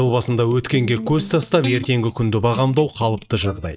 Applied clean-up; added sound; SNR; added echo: neural mask model DeepFilterNet 3.